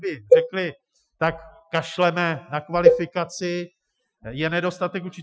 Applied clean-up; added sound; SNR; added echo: classical method Wiener filter.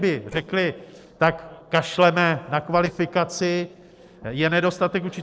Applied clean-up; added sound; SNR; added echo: neural separator model SepFormer DNS4.